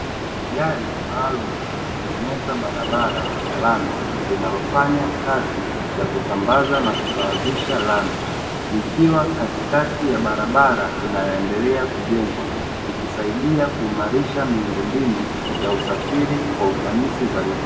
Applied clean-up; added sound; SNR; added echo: none; Ocean; 3 dB; reverberation time 1.7 s.